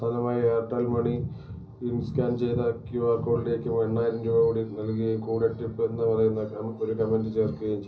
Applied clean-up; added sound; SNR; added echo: none; none; none; reverberation time 0.5 s.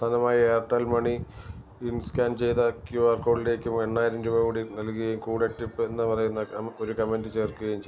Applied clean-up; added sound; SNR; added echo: none; none; none; none.